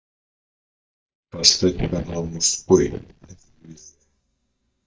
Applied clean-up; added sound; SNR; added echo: neural mask model DeepFilterNet 3.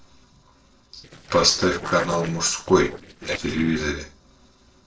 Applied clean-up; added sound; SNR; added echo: neural separator model SepFormer DNS4.